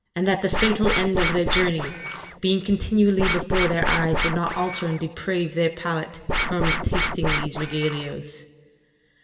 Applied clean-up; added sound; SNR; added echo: none; Scratching (performance technique); 1 dB; reverberation time 1.5 s.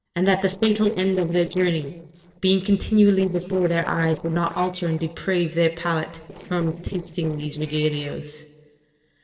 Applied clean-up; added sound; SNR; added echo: neural separator model SepFormer DNS4.